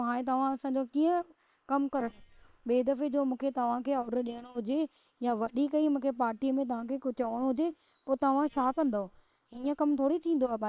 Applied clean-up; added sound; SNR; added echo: neural separator model SepFormer WHAM!.